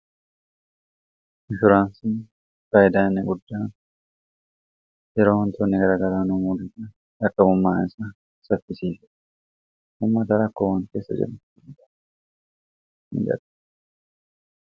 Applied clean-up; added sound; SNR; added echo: none; none; none; none.